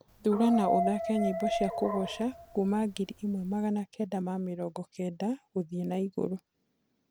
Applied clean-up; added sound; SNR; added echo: none; Dog; 4 dB; none.